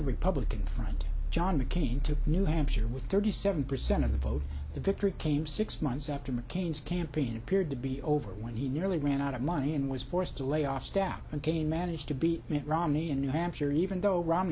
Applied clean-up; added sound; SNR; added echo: none; none; none; none.